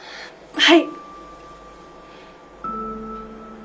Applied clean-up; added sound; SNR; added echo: none; none; none; reverberation time 0.2 s.